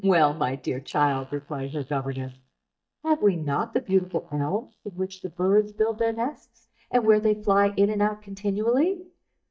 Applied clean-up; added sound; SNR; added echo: neural mask model DeepFilterNet 3.